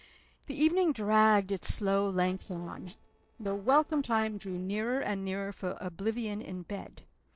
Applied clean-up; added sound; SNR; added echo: neural separator model SepFormer DNS4.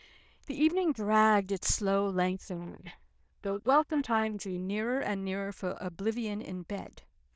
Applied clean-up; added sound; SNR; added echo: neural diffusion model UNIVERSE++.